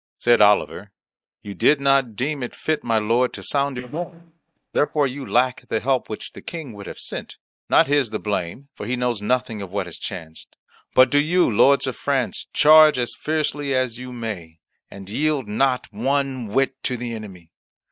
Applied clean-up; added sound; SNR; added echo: neural mask model DeepFilterNet 3.